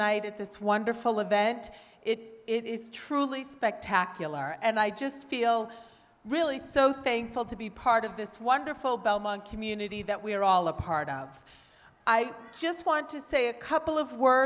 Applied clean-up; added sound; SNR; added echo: none; none; none; none.